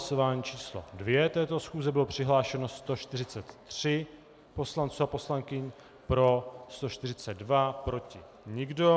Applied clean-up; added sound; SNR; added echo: none; none; none; none.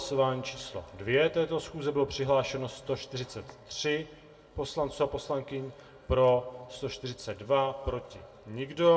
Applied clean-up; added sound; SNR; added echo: none; none; none; reverberation time 0.9 s.